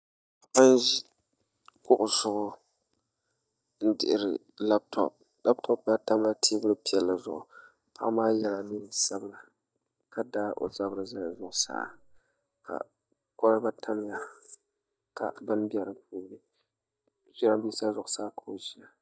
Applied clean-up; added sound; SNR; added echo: neural mask model DeepFilterNet 3.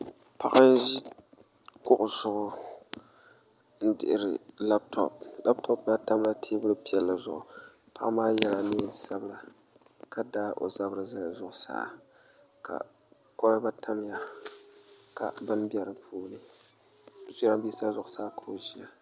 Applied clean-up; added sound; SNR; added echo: none; none; none; none.